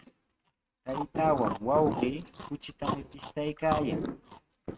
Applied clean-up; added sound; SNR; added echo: neural mask model RNNoise.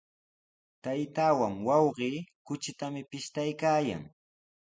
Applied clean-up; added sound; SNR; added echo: none; none; none; none.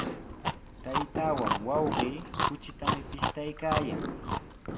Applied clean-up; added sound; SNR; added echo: none; Chewing, mastication + Fireworks; -2 dB; none.